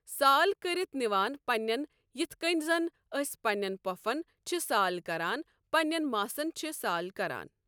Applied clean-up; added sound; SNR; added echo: none; none; none; none.